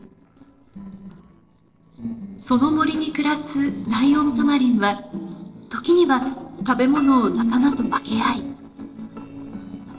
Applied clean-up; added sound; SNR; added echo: neural separator model SepFormer DNS4.